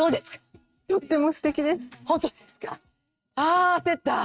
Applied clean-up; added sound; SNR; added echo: neural mask model RNNoise.